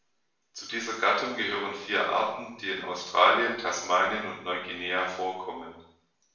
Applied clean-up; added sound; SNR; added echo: none; none; none; reverberation time 0.7 s.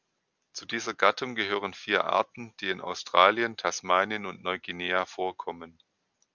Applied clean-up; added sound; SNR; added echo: none; none; none; none.